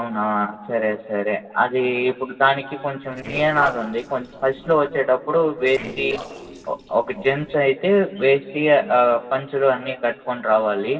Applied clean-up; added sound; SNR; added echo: neural separator model SepFormer DNS4.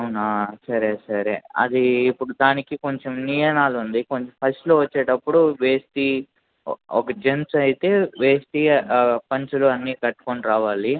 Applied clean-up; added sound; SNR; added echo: none; none; none; none.